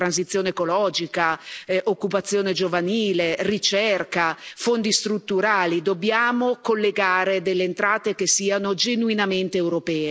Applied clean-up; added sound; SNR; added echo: none; none; none; none.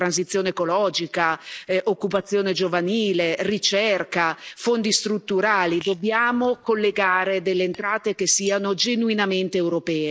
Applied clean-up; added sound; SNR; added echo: neural mask model DeepFilterNet 3.